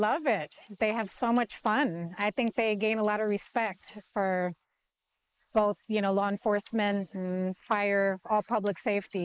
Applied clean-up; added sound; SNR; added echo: neural mask model Resemble Enhance denoiser.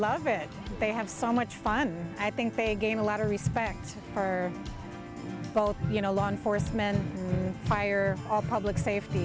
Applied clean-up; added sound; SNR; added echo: none; none; none; none.